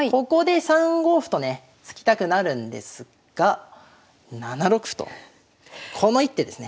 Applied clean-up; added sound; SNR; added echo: none; none; none; none.